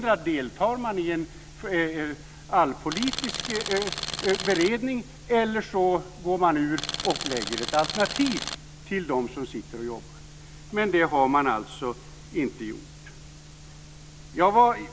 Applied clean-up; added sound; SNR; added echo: none; Tools; 6 dB; none.